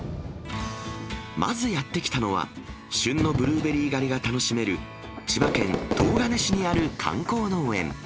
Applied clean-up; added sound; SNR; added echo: none; Fireworks; 6 dB; none.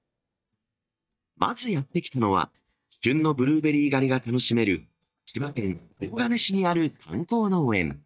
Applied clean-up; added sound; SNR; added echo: neural mask model DeepFilterNet 3.